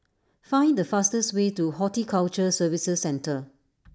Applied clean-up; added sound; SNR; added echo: none; none; none; none.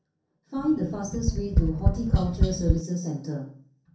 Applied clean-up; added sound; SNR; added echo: none; Tap; -5 dB; reverberation time 0.6 s.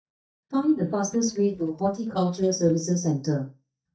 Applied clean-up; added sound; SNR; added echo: neural mask model DeepFilterNet 3.